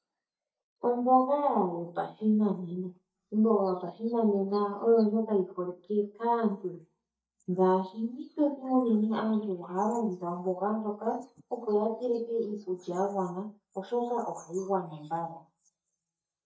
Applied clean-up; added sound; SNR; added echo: neural mask model DeepFilterNet 3.